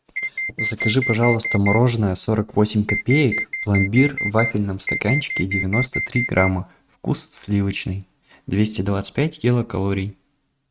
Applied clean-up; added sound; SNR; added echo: neural mask model RNNoise.